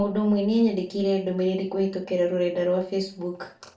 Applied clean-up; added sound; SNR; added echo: none; none; none; reverberation time 0.3 s.